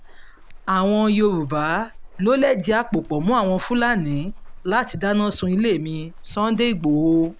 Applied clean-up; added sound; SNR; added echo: none; Walk, footsteps; 15 dB; none.